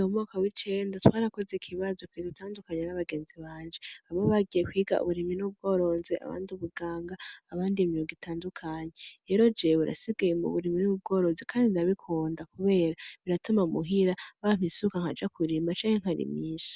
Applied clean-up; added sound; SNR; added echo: none; none; none; none.